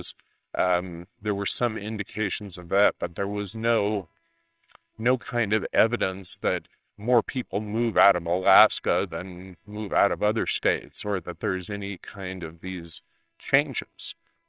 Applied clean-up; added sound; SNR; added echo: neural separator model SepFormer WHAMR!.